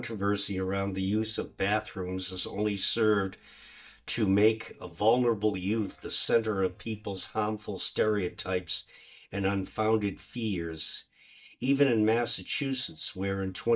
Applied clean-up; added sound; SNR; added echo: neural mask model DeepFilterNet 3.